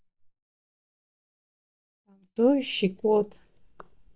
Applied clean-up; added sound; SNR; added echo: neural mask model DeepFilterNet 3.